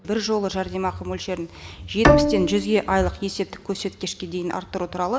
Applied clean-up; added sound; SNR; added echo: none; Bowed string instrument; -3 dB; none.